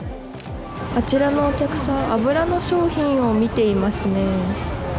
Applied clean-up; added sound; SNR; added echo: none; none; none; none.